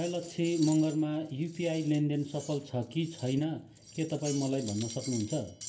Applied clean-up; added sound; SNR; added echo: none; Cutlery, silverware; 16 dB; reverberation time 0.2 s.